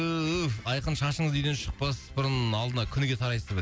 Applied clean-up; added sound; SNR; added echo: none; none; none; none.